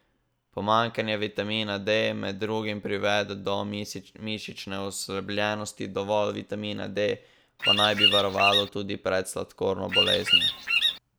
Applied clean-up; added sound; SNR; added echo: none; Bird vocalization, bird call, bird song; -5 dB; none.